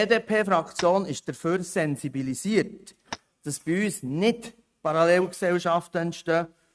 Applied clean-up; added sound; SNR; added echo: neural mask model RNNoise.